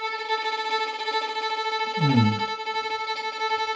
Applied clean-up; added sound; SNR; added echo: none; Bowed string instrument; -3 dB; reverberation time 0.2 s.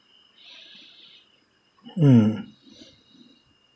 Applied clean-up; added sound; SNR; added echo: none; none; none; none.